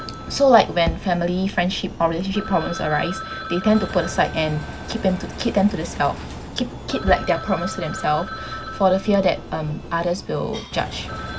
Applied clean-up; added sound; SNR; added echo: none; Engine + Telephone; 11 dB; none.